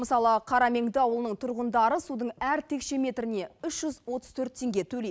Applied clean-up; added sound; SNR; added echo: none; none; none; none.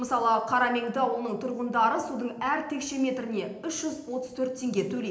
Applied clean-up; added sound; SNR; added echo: none; none; none; reverberation time 0.8 s.